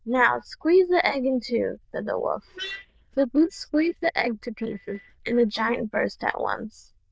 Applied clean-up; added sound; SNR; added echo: neural diffusion model UNIVERSE++.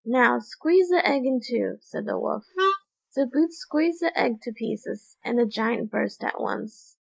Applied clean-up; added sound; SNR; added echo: neural mask model Resemble Enhance denoiser.